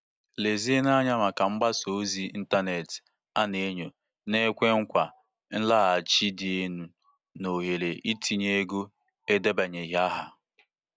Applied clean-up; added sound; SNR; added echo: none; none; none; none.